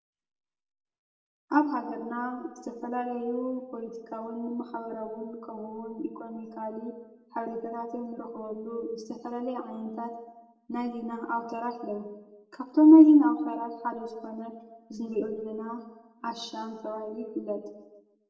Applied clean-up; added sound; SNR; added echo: none; none; none; reverberation time 0.9 s.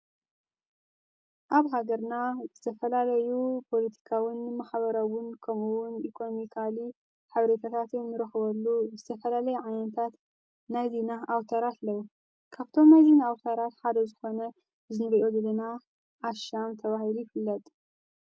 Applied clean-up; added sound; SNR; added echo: none; none; none; none.